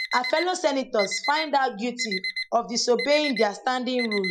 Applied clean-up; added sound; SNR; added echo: classical method Wiener filter.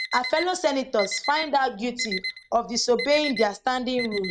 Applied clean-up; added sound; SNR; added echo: neural mask model RNNoise.